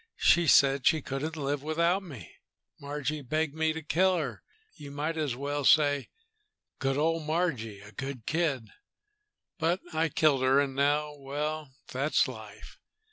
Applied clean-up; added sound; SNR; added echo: none; none; none; none.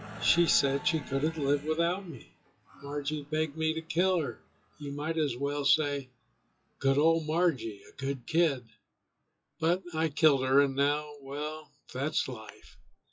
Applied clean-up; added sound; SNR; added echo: classical method WPE with log-MMSE.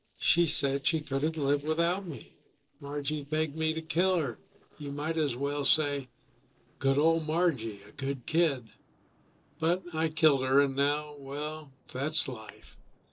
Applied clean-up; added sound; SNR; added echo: neural separator model SepFormer DNS4.